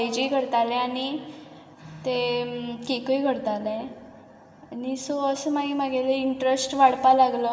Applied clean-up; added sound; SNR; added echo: none; none; none; reverberation time 1.6 s.